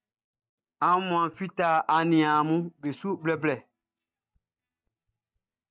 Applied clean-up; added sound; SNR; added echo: neural mask model DeepFilterNet 3.